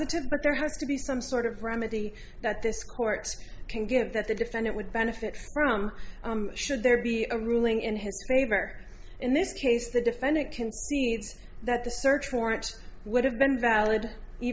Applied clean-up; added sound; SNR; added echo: none; none; none; none.